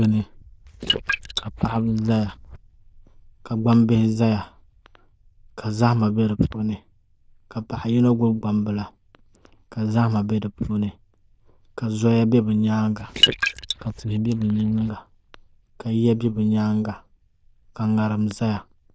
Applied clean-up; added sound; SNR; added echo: neural diffusion model UNIVERSE++.